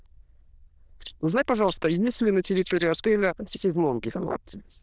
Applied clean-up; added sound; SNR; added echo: neural diffusion model UNIVERSE++.